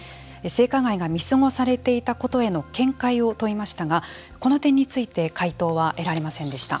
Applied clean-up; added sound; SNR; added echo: none; none; none; none.